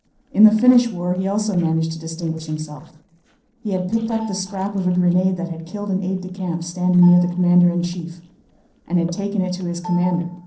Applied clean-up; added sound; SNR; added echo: neural separator model SepFormer DNS4.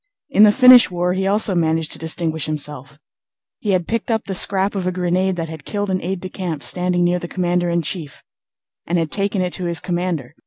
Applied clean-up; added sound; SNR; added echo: none; none; none; none.